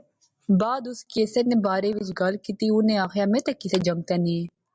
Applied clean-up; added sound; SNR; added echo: none; Clapping; 19 dB; none.